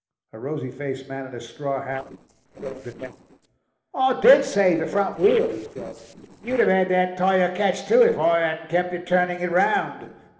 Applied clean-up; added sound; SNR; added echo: neural separator model SepFormer DNS4.